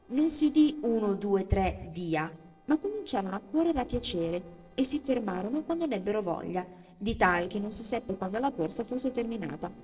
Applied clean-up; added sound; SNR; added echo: neural separator model SepFormer DNS4.